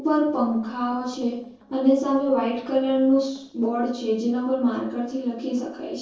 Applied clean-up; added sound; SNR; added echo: neural separator model SepFormer DNS4.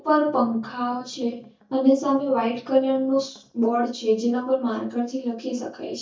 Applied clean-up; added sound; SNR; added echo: neural mask model DeepFilterNet 3.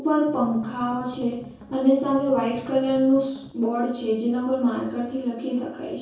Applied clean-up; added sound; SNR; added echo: none; Strum; 18 dB; reverberation time 0.6 s.